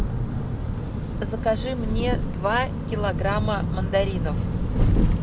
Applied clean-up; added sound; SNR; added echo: none; none; none; none.